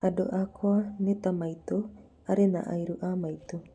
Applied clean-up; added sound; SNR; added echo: none; none; none; none.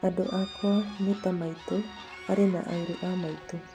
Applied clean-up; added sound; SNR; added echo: none; Bird / Fowl + Musical instrument; 15 dB; none.